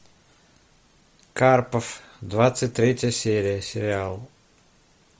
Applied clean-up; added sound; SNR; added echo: none; none; none; none.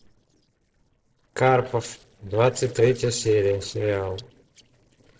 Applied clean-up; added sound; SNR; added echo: neural separator model SepFormer DNS4.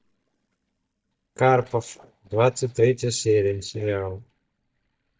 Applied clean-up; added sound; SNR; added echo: neural mask model DeepFilterNet 3.